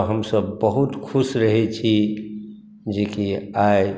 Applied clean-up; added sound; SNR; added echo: none; none; none; none.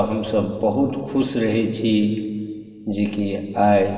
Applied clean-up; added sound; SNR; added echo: none; none; none; reverberation time 2.1 s.